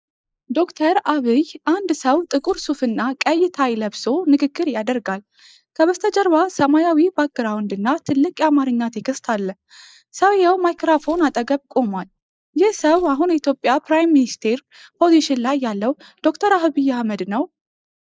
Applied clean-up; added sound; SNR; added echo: neural mask model Resemble Enhance denoiser.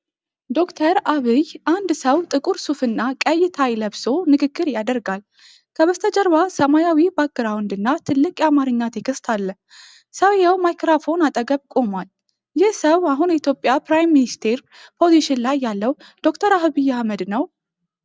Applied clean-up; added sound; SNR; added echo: none; none; none; none.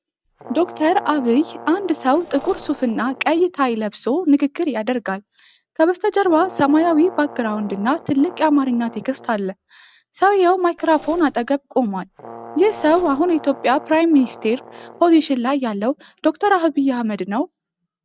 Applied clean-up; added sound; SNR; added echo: none; Brass instrument + Engine / Mechanisms; 18 dB; none.